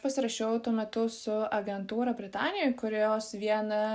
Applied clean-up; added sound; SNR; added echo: none; none; none; none.